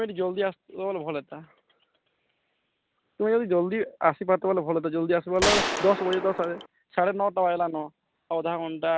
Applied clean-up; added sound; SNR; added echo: none; Gunshot, gunfire; 1 dB; none.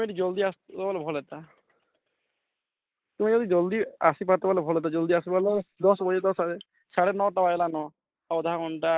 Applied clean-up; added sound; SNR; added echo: neural mask model Resemble Enhance denoiser.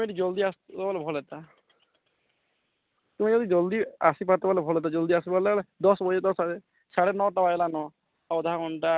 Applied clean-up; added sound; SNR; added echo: none; none; none; none.